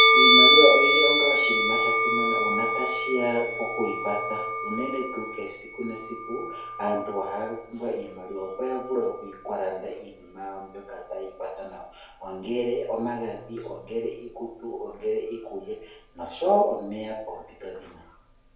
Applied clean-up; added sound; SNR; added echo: none; Musical instrument; -3 dB; reverberation time 2.3 s.